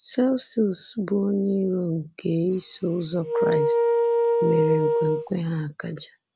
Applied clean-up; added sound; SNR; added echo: none; Wind instrument, woodwind instrument; -3 dB; none.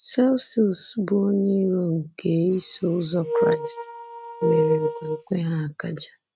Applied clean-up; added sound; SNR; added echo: neural mask model RNNoise.